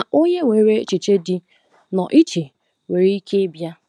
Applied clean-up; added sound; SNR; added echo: none; none; none; none.